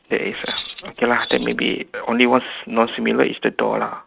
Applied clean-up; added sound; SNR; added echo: neural mask model RNNoise.